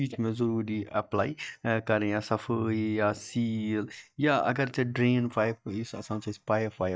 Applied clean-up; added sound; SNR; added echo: neural mask model DeepFilterNet 3.